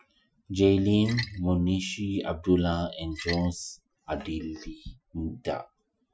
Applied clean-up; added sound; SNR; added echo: classical method Wiener filter.